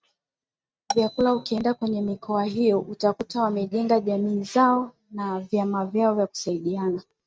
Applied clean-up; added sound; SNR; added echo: neural mask model RNNoise.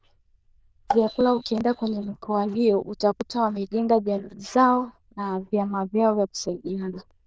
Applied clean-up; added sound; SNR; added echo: neural diffusion model UNIVERSE++.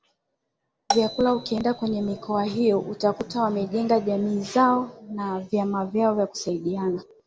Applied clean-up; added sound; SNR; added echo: none; Marimba, xylophone; 10 dB; none.